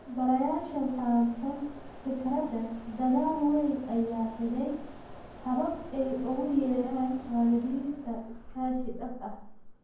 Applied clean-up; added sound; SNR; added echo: none; Mechanisms; 14 dB; reverberation time 0.9 s.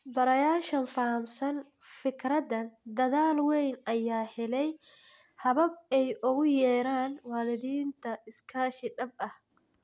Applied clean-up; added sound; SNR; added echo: none; none; none; none.